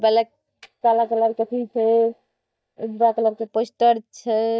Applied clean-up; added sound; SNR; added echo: neural mask model DeepFilterNet 3.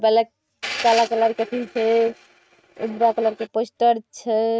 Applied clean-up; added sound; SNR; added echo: neural mask model RNNoise.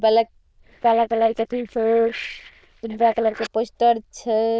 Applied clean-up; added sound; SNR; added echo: neural diffusion model UNIVERSE++.